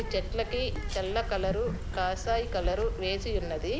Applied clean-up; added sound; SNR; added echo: none; Bird; 2 dB; none.